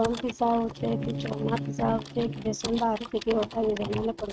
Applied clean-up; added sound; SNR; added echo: neural mask model RNNoise.